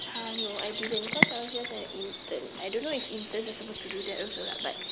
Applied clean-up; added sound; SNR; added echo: none; Insect + Cat; -2 dB; none.